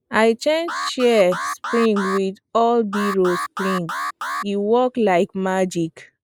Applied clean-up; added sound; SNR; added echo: neural mask model Resemble Enhance denoiser.